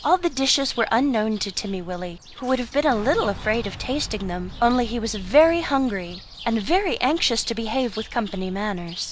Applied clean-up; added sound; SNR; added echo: none; Bird + Boom; 17 dB; none.